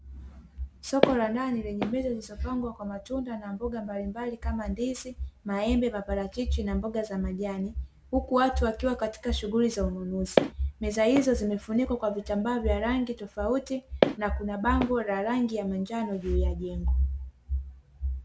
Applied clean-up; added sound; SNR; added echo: none; Walk, footsteps; 4 dB; none.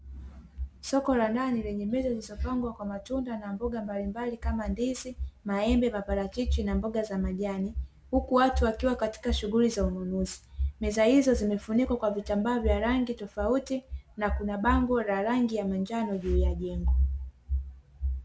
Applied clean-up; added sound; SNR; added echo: none; none; none; none.